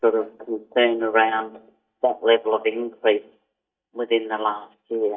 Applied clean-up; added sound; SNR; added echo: neural mask model DeepFilterNet 3.